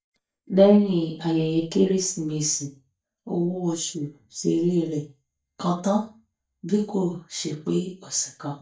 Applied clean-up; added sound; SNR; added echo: neural mask model DeepFilterNet 3.